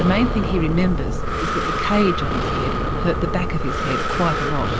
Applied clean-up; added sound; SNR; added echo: none; Breathing; -1 dB; none.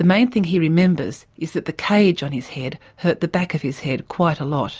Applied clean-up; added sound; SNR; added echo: none; none; none; none.